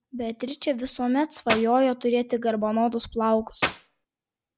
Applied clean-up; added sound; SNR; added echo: none; Clapping; 3 dB; none.